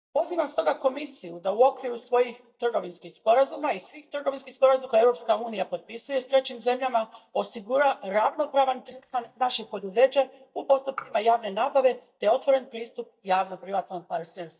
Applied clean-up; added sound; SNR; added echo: neural mask model DeepFilterNet 3.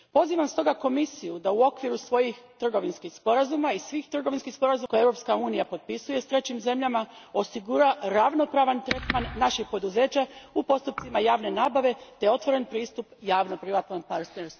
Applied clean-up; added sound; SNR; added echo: none; none; none; none.